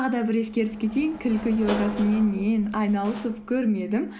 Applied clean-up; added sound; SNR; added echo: none; Sliding door / Slam; 14 dB; none.